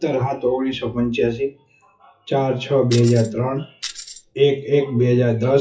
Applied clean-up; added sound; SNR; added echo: classical method WPE with log-MMSE.